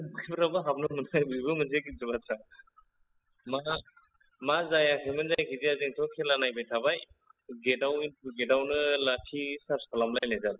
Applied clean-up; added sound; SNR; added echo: classical method spectral subtraction.